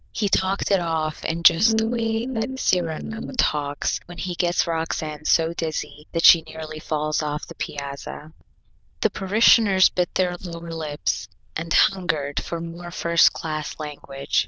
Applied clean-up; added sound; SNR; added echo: neural diffusion model UNIVERSE++.